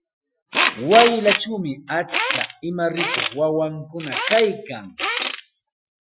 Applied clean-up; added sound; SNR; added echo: classical method Wiener filter.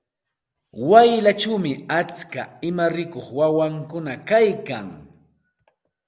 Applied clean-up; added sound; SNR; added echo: none; none; none; none.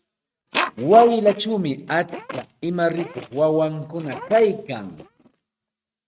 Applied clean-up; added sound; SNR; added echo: neural mask model RNNoise.